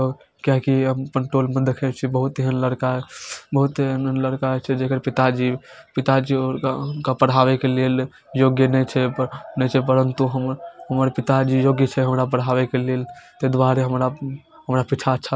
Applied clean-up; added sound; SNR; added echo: none; none; none; none.